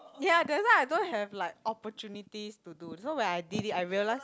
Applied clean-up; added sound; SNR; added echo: none; none; none; none.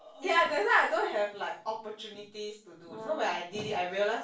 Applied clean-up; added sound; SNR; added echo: none; Brass instrument; 16 dB; reverberation time 0.3 s.